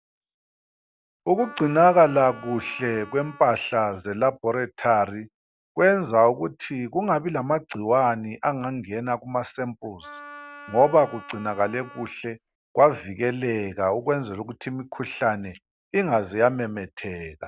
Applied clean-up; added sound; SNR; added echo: none; Wind instrument, woodwind instrument; 19 dB; none.